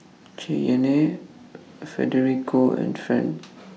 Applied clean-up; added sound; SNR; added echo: none; none; none; none.